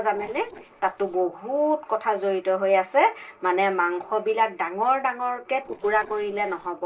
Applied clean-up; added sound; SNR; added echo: neural separator model SepFormer DNS4.